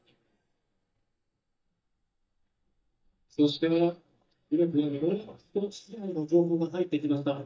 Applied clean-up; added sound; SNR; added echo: neural mask model DeepFilterNet 3.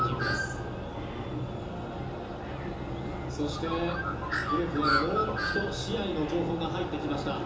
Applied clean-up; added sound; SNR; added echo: none; Bird; 3 dB; reverberation time 0.6 s.